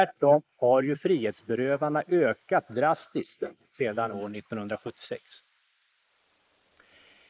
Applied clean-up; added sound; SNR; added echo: neural mask model Resemble Enhance denoiser.